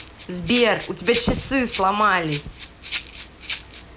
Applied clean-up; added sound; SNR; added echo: none; Rattle (instrument); 13 dB; none.